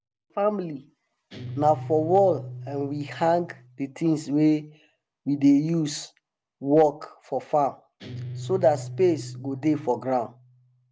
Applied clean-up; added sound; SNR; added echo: none; Guitar; 15 dB; none.